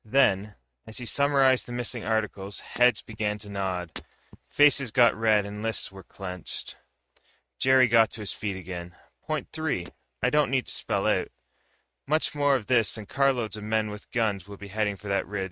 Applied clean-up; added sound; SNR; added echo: neural mask model RNNoise.